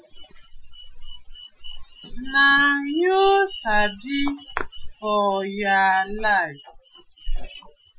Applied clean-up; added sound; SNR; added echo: classical method Wiener filter.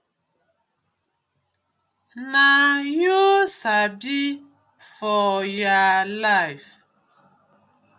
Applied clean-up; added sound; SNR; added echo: none; none; none; none.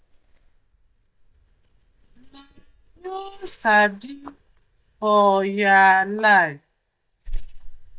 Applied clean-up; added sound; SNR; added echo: neural mask model DeepFilterNet 3.